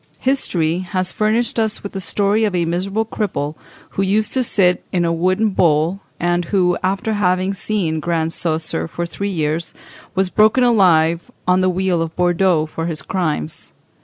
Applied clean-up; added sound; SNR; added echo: none; none; none; none.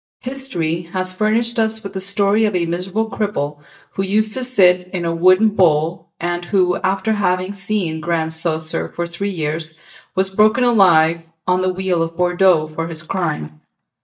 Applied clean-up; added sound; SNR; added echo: neural mask model DeepFilterNet 3.